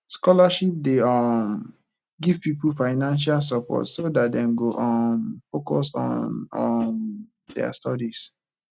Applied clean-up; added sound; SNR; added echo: neural mask model RNNoise.